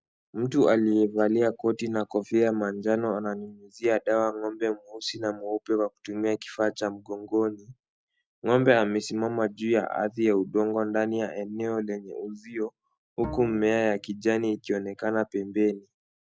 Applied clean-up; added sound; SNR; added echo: none; Bowed string instrument; 15 dB; none.